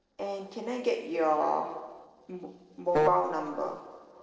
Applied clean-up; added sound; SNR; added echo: neural separator model SepFormer DNS4.